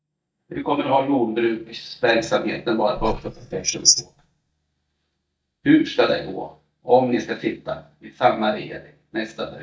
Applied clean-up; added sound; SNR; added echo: neural mask model DeepFilterNet 3.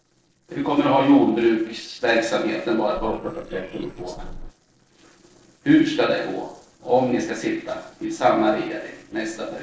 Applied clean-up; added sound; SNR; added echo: neural separator model SepFormer DNS4.